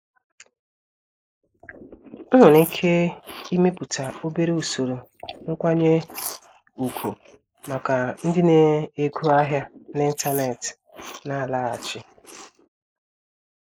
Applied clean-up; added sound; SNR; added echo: neural mask model Resemble Enhance denoiser.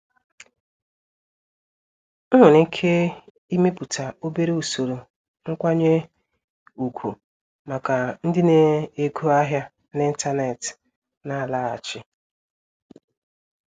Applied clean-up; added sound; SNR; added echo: none; none; none; none.